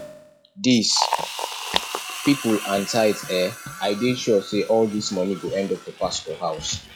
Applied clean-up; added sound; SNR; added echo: classical method log-MMSE.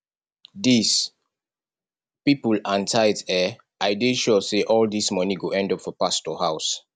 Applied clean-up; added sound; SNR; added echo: none; none; none; none.